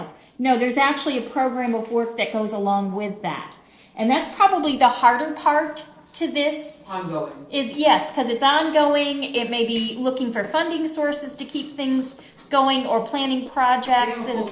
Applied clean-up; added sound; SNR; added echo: neural separator model SepFormer DNS4.